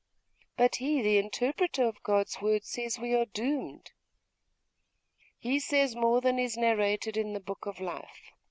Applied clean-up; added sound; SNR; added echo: none; none; none; none.